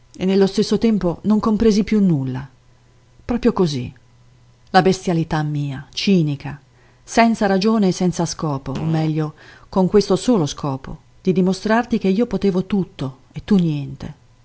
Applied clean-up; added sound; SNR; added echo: none; Fart; 18 dB; none.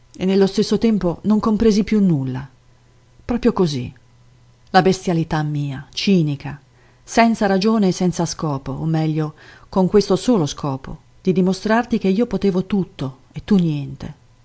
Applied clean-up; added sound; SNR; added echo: none; none; none; none.